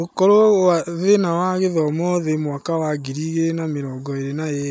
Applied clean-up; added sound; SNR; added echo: none; none; none; none.